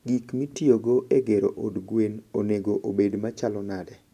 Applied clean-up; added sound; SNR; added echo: none; none; none; none.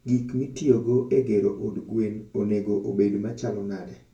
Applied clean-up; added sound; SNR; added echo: none; none; none; reverberation time 0.3 s.